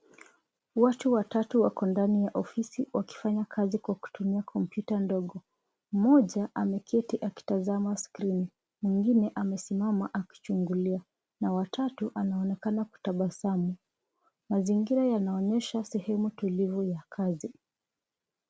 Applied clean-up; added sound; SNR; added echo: none; none; none; none.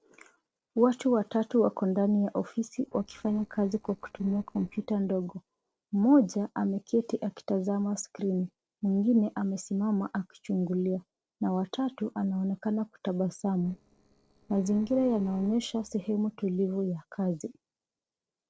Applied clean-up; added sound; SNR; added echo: neural separator model SepFormer DNS4.